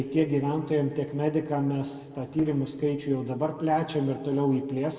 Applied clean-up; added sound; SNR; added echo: neural separator model SepFormer DNS4.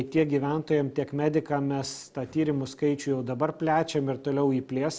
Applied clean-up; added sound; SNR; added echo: none; none; none; none.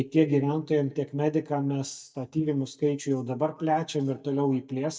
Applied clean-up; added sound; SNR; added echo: neural mask model DeepFilterNet 3.